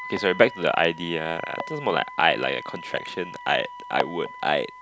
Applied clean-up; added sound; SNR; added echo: none; Wind instrument, woodwind instrument; 14 dB; none.